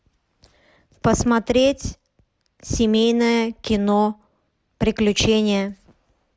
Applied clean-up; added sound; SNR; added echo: none; none; none; none.